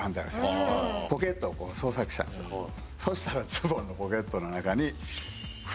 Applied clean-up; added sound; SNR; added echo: none; none; none; none.